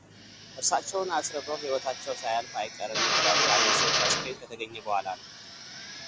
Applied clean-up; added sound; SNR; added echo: none; Drill; -2 dB; none.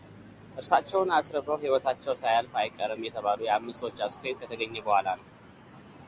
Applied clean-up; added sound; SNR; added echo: none; none; none; none.